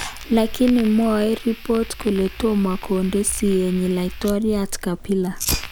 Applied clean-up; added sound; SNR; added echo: none; Fire; 11 dB; none.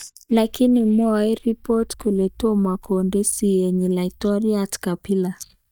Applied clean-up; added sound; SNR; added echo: neural mask model DeepFilterNet 3.